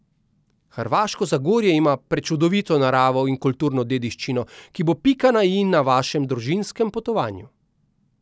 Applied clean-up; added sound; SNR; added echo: none; none; none; none.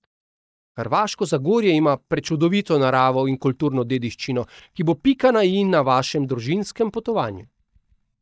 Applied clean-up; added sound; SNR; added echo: neural mask model DeepFilterNet 3.